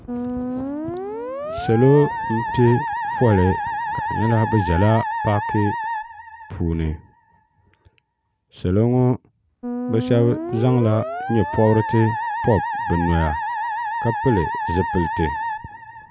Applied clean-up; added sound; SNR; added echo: none; Musical instrument; 5 dB; none.